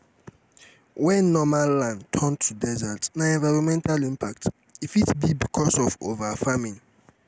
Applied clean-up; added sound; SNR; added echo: none; none; none; none.